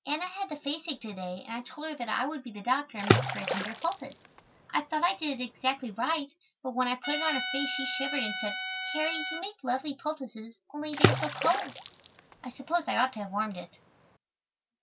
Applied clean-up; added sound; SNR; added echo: none; Water / Splash, splatter + Trumpet; 0 dB; none.